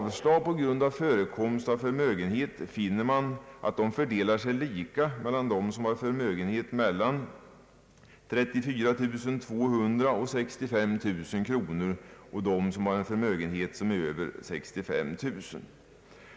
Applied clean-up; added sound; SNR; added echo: none; none; none; none.